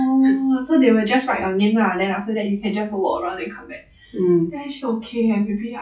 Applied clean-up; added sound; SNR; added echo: classical method log-MMSE.